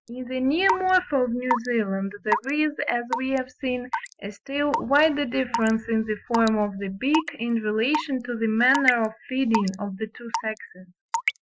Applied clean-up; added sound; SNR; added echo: classical method Wiener filter.